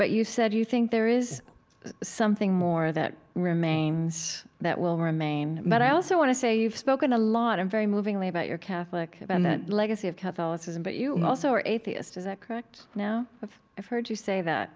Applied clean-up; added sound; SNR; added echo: none; Breathing; 15 dB; none.